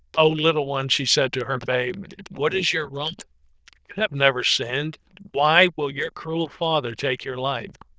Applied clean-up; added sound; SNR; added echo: neural diffusion model UNIVERSE++.